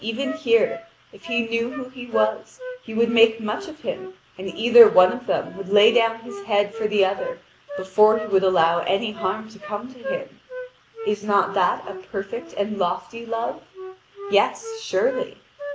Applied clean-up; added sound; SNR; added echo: none; Wind instrument, woodwind instrument; 14 dB; none.